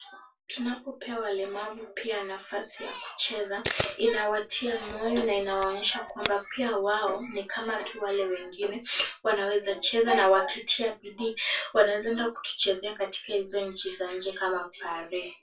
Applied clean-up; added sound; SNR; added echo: none; Camera; 7 dB; reverberation time 0.2 s.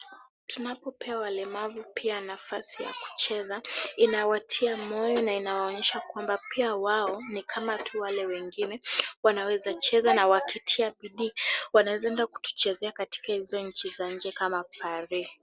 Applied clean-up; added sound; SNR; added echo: none; none; none; none.